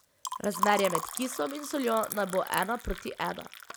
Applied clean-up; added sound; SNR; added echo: none; Liquid; 7 dB; none.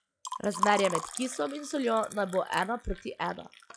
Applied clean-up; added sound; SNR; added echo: classical method log-MMSE.